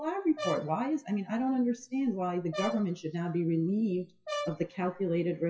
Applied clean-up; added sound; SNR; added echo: classical method WPE with log-MMSE.